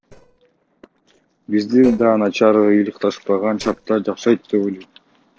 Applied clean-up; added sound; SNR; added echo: neural separator model SepFormer DNS4.